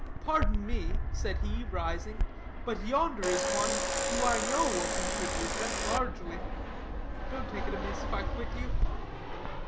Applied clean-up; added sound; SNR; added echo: none; Domestic sounds, home sounds + Fixed-wing aircraft, airplane; -4 dB; none.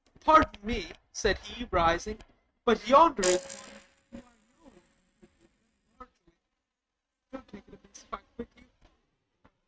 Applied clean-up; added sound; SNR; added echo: neural mask model RNNoise.